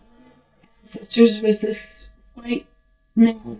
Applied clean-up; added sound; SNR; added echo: neural mask model DeepFilterNet 3.